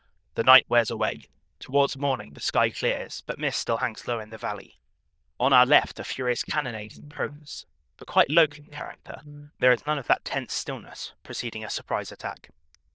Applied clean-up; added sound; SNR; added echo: neural diffusion model UNIVERSE++.